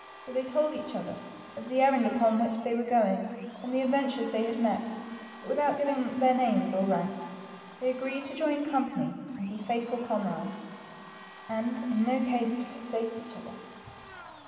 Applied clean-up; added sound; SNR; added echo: none; Domestic sounds, home sounds; 18 dB; reverberation time 2.3 s.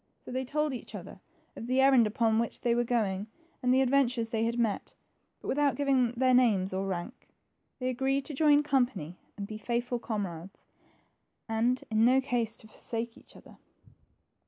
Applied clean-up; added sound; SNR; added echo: none; none; none; none.